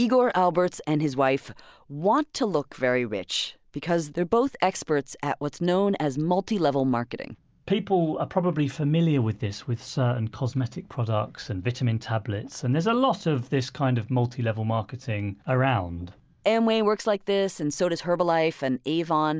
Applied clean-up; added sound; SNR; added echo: none; none; none; none.